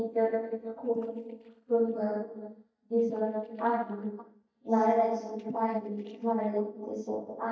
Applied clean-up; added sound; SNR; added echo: neural mask model DeepFilterNet 3.